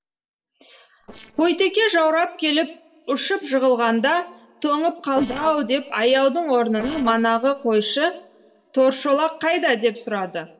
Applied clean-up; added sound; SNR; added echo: neural separator model SepFormer DNS4.